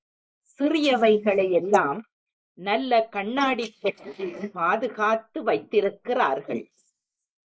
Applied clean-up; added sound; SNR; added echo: neural mask model Resemble Enhance denoiser.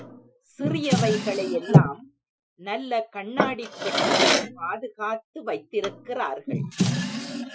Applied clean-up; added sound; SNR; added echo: classical method Wiener filter.